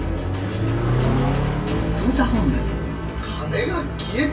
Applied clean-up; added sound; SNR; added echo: none; Accelerating, revving, vroom; 2 dB; reverberation time 0.2 s.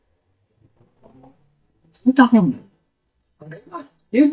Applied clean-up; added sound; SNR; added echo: neural mask model DeepFilterNet 3.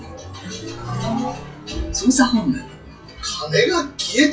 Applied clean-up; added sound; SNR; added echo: classical method WPE with log-MMSE.